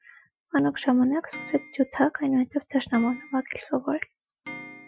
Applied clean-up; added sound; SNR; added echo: classical method Wiener filter.